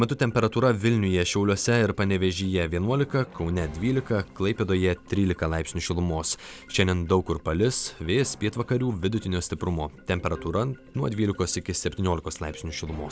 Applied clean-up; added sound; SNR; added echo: none; none; none; none.